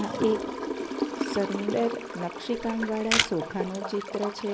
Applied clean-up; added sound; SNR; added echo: none; Toilet flush / Gurgling + Camera; 1 dB; none.